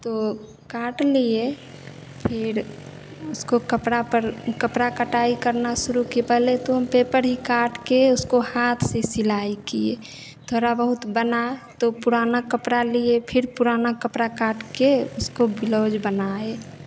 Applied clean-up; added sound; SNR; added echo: none; Motorcycle; 19 dB; none.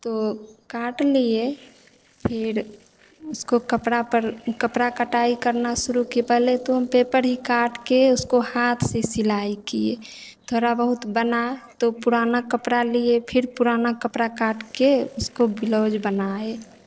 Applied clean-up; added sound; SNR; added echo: neural separator model SepFormer DNS4.